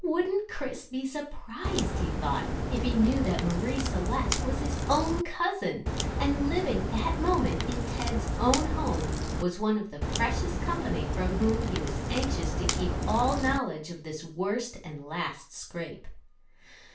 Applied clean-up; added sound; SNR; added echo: none; Crack; -1 dB; reverberation time 0.3 s.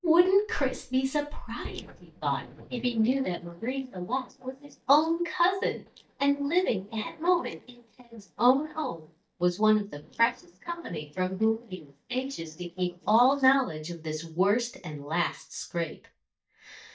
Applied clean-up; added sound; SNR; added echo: neural mask model DeepFilterNet 3.